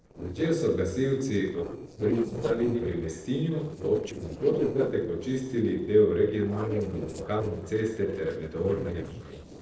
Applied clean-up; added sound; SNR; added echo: neural separator model SepFormer DNS4.